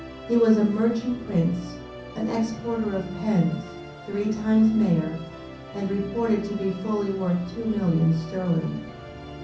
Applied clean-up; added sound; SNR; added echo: none; Musical instrument; 14 dB; reverberation time 0.6 s.